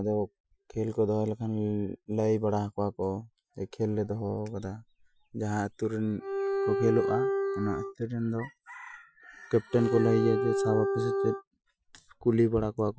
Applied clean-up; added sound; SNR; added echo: classical method Wiener filter.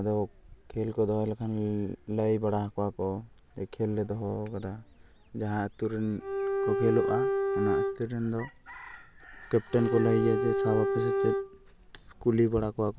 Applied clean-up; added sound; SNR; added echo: none; Bowed string instrument; -1 dB; none.